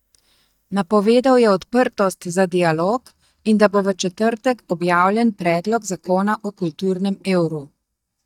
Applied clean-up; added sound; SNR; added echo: neural mask model DeepFilterNet 3.